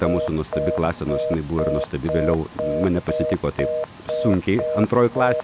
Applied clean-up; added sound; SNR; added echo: none; Telephone; 3 dB; none.